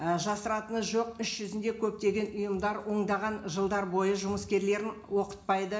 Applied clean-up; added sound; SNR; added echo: none; none; none; reverberation time 0.4 s.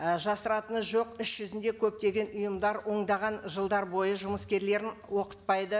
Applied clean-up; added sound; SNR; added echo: none; none; none; none.